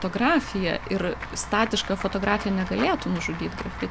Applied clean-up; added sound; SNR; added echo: none; Walk, footsteps / Run / Bell; 10 dB; none.